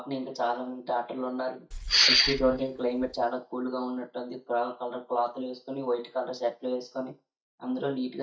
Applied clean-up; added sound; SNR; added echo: neural mask model DeepFilterNet 3.